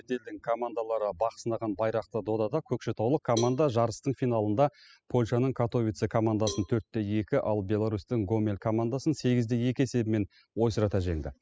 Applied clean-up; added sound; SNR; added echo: classical method spectral subtraction.